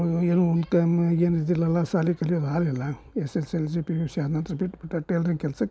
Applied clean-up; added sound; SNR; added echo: none; none; none; none.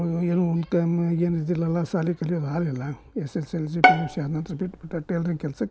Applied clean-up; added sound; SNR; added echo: none; Bowed string instrument; -1 dB; none.